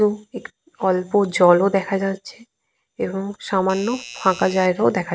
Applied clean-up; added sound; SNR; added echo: none; Doorbell; 16 dB; none.